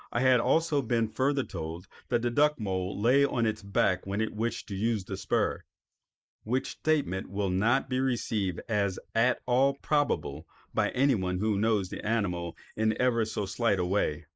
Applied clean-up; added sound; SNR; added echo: neural mask model Resemble Enhance denoiser.